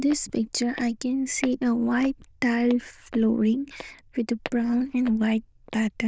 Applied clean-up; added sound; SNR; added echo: neural diffusion model UNIVERSE++.